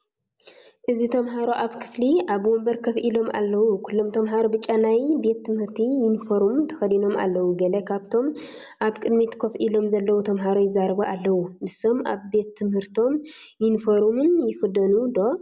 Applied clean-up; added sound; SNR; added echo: none; none; none; none.